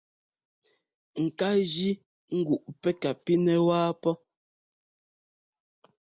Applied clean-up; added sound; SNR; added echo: none; none; none; none.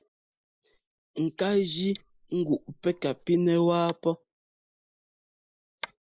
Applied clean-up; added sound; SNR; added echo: neural mask model Resemble Enhance denoiser.